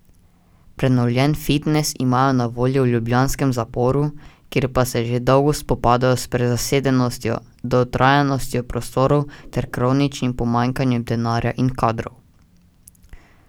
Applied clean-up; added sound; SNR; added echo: none; none; none; none.